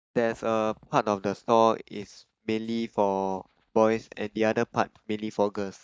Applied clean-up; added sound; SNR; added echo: neural mask model DeepFilterNet 3.